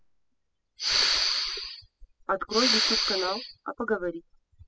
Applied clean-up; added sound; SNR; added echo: classical method spectral subtraction.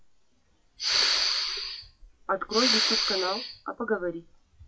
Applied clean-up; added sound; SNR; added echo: classical method log-MMSE.